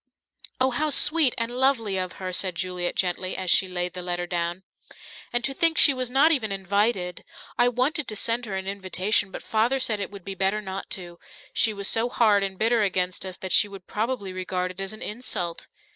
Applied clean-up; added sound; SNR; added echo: neural mask model Resemble Enhance denoiser.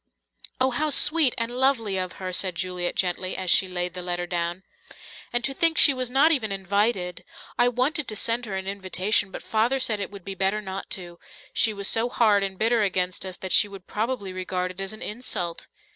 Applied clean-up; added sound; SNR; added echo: none; none; none; none.